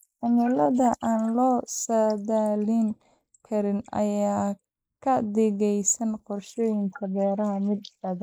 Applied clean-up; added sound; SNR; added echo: neural mask model Resemble Enhance denoiser.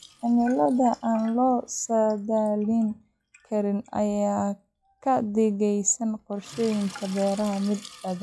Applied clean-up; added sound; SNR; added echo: classical method log-MMSE.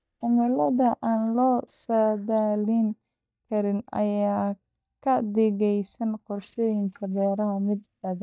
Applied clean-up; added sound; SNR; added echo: neural mask model DeepFilterNet 3.